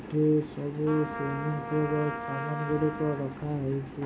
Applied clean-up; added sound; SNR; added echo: none; Trumpet; 10 dB; none.